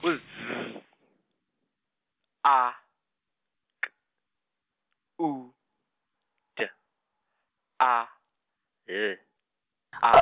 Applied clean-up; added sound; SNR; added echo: none; none; none; none.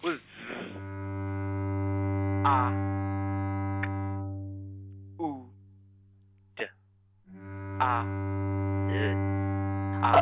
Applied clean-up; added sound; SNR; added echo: none; Bowed string instrument; -3 dB; none.